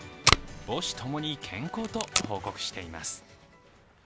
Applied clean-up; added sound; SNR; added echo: none; Packing tape, duct tape; -3 dB; none.